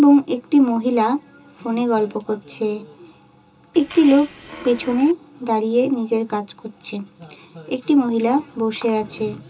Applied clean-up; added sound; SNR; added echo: none; Fart; 17 dB; reverberation time 0.2 s.